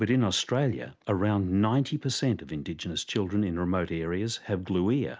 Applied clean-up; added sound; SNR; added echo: none; none; none; none.